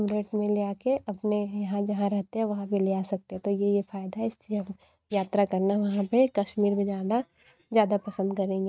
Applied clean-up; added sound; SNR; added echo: neural mask model RNNoise.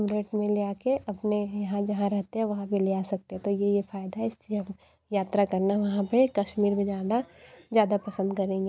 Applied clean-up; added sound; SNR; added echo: none; none; none; none.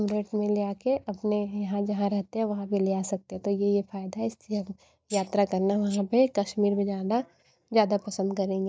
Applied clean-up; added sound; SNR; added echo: neural mask model DeepFilterNet 3.